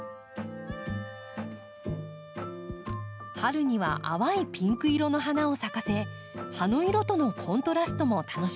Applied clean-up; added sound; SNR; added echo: none; Wind instrument, woodwind instrument; 20 dB; none.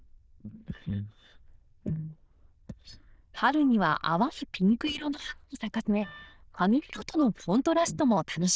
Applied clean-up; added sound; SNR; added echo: neural diffusion model UNIVERSE++.